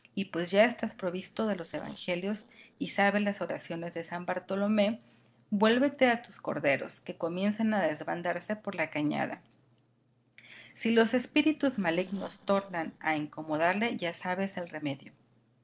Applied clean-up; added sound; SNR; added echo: neural separator model SepFormer DNS4.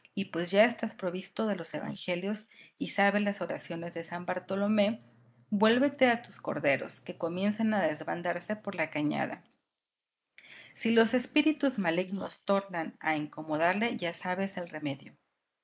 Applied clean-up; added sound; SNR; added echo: neural mask model Resemble Enhance denoiser.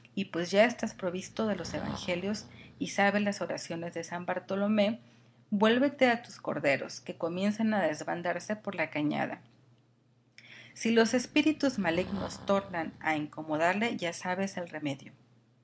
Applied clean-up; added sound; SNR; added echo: none; Breathing; 17 dB; none.